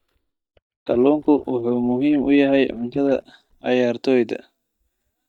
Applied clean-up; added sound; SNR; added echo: neural mask model DeepFilterNet 3.